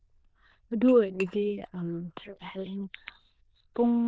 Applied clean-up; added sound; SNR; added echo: neural diffusion model UNIVERSE++.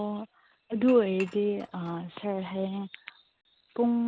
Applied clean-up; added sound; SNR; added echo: none; Dishes, pots, and pans / Chink, clink; 20 dB; none.